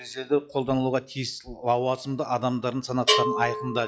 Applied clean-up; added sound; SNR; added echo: classical method log-MMSE.